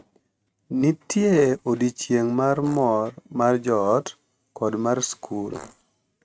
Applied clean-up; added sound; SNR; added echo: neural mask model RNNoise.